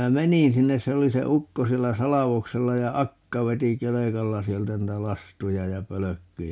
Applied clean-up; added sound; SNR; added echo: none; none; none; none.